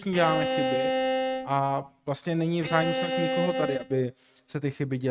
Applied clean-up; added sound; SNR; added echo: neural mask model RNNoise.